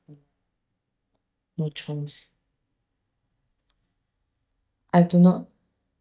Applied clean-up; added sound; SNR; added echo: neural mask model DeepFilterNet 3.